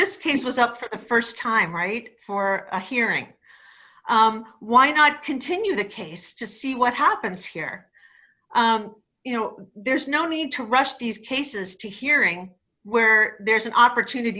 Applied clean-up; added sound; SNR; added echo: none; none; none; none.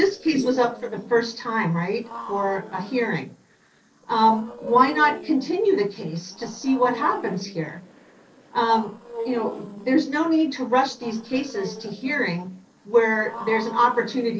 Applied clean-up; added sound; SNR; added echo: neural separator model SepFormer DNS4.